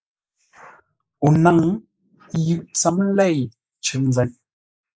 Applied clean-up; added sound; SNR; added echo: neural mask model Resemble Enhance denoiser.